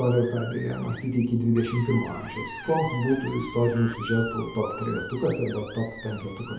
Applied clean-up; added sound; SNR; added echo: none; Screech; 13 dB; reverberation time 2.1 s.